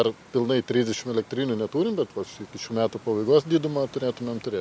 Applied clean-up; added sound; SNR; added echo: none; none; none; none.